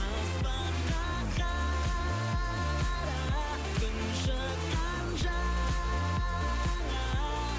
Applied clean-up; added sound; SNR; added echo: none; none; none; none.